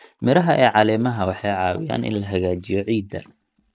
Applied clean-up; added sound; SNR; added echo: neural mask model DeepFilterNet 3.